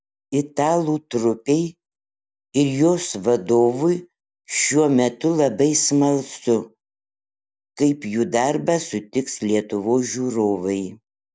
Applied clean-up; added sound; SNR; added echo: none; none; none; none.